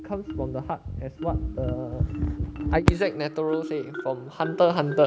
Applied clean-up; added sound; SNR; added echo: none; Marimba, xylophone; 11 dB; none.